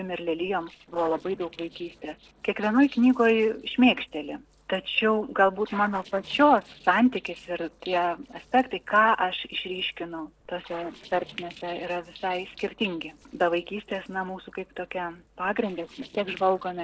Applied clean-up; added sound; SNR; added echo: neural separator model SepFormer DNS4.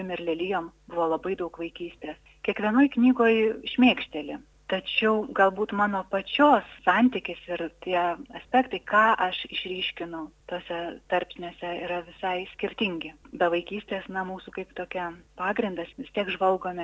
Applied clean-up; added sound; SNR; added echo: none; none; none; none.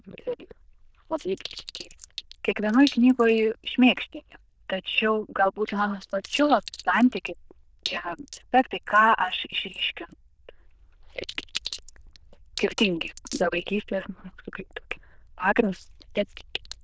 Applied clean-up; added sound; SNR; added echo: neural diffusion model UNIVERSE++.